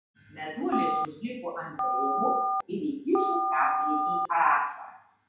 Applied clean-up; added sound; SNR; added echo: none; Telephone; -2 dB; reverberation time 0.5 s.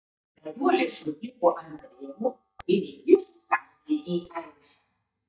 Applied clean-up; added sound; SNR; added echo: neural mask model DeepFilterNet 3.